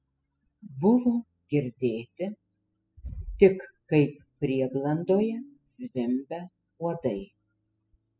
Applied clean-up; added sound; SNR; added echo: classical method spectral subtraction.